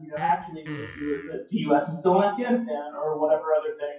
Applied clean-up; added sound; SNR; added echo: classical method WPE with log-MMSE.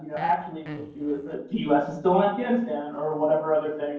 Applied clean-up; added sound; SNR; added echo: neural separator model SepFormer DNS4.